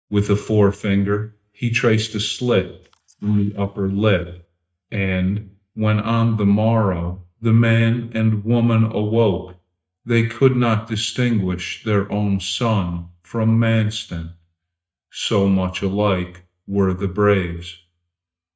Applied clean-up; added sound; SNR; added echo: neural mask model DeepFilterNet 3.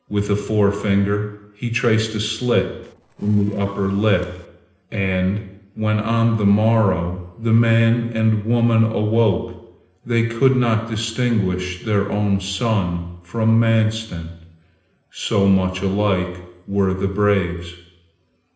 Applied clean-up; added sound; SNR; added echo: neural separator model SepFormer DNS4.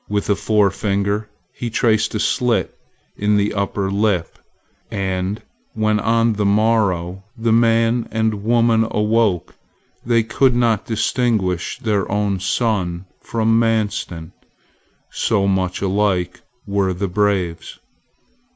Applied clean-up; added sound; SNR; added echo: none; none; none; none.